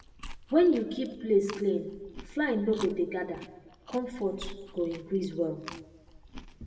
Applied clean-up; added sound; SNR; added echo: none; Chewing, mastication; 16 dB; reverberation time 1.0 s.